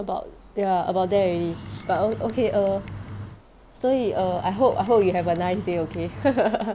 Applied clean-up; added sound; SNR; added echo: none; Bird; 13 dB; none.